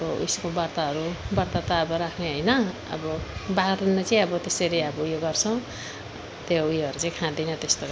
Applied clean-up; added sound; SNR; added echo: none; none; none; none.